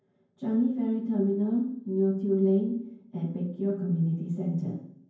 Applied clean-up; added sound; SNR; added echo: none; none; none; reverberation time 0.9 s.